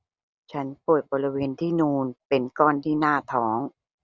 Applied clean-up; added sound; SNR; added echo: none; none; none; none.